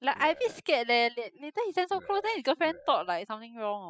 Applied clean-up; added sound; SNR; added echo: classical method spectral subtraction.